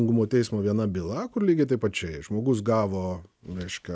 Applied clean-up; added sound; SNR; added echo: none; none; none; none.